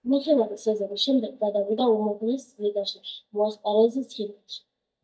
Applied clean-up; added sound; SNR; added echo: neural mask model DeepFilterNet 3.